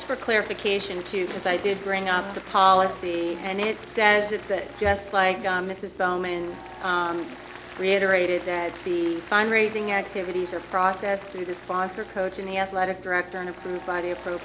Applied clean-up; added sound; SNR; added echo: none; Applause; 18 dB; none.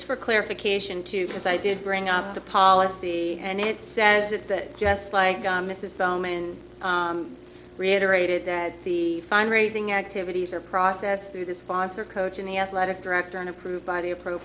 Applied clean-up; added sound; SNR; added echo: none; none; none; none.